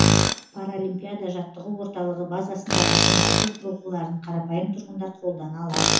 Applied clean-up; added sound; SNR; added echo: none; Tools; -5 dB; reverberation time 0.9 s.